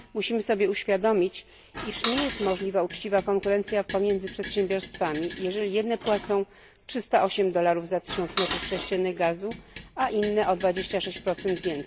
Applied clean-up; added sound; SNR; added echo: none; Dishes, pots, and pans; 11 dB; none.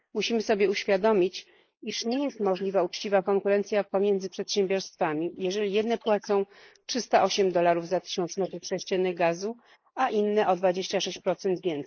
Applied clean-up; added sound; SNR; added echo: neural mask model Resemble Enhance denoiser.